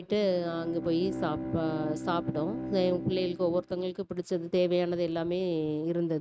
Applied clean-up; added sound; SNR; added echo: neural mask model RNNoise.